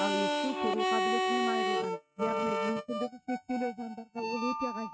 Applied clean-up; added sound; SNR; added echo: neural mask model RNNoise.